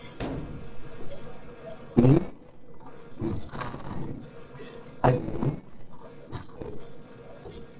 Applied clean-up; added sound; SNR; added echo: neural separator model SepFormer DNS4.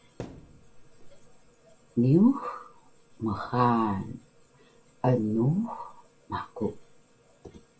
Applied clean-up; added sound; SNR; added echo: none; Thump, thud; 18 dB; reverberation time 0.3 s.